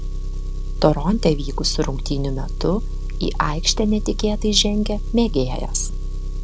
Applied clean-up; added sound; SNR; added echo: none; Engine; 2 dB; none.